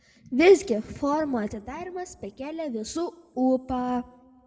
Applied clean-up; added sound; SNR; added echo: none; none; none; reverberation time 0.8 s.